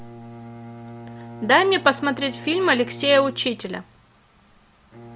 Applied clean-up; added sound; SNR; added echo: none; Bowed string instrument; 16 dB; none.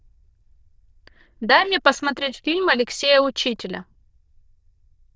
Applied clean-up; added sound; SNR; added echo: neural diffusion model UNIVERSE++.